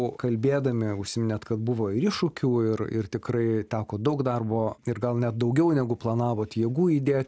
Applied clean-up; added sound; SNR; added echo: none; none; none; none.